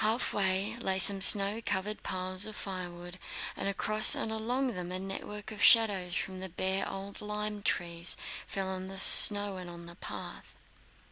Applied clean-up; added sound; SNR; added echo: none; none; none; none.